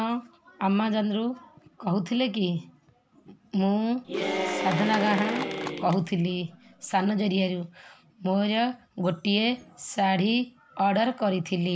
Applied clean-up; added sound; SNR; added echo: none; Applause / Cheering; 5 dB; none.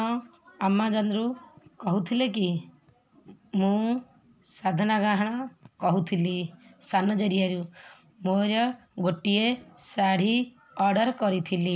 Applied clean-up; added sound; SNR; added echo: none; none; none; none.